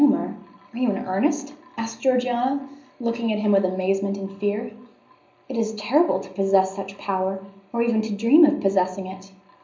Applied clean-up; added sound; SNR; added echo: none; none; none; reverberation time 0.5 s.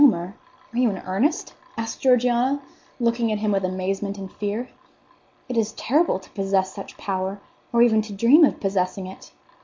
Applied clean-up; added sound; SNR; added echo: none; none; none; none.